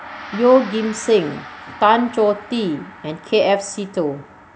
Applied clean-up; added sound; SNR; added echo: none; Gong; 17 dB; none.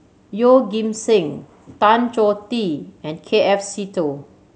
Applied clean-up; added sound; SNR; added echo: none; none; none; none.